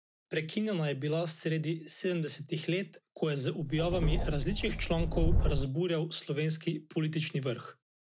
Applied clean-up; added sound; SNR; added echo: none; Subway, metro, underground; -3 dB; none.